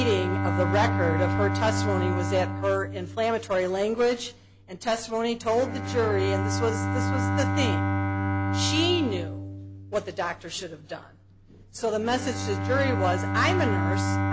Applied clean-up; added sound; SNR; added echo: none; Bowed string instrument; 0 dB; none.